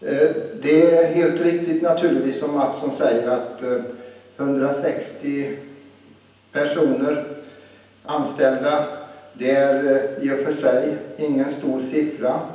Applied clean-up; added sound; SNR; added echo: none; none; none; reverberation time 0.9 s.